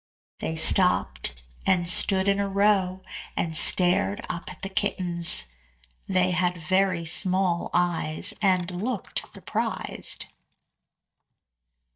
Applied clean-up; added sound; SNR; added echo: neural mask model DeepFilterNet 3.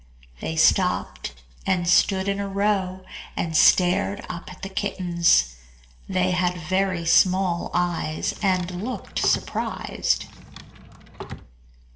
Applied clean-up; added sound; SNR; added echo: none; Drawer open or close; 15 dB; reverberation time 0.7 s.